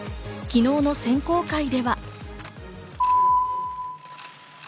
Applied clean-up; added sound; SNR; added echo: none; none; none; none.